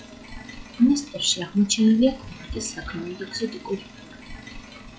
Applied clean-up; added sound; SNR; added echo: classical method log-MMSE.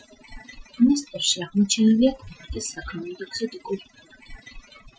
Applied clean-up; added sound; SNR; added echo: classical method Wiener filter.